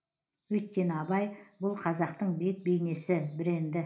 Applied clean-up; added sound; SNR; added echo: none; none; none; reverberation time 0.4 s.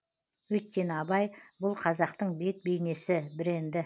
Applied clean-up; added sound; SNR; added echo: none; none; none; none.